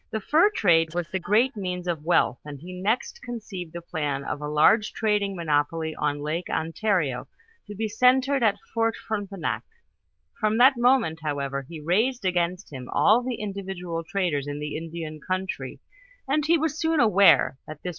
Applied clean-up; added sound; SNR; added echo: neural diffusion model UNIVERSE++.